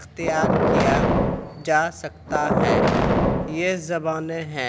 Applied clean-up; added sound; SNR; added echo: none; Boom; -4 dB; none.